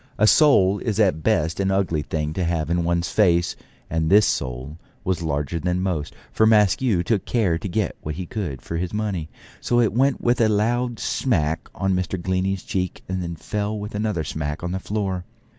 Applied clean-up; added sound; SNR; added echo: none; none; none; none.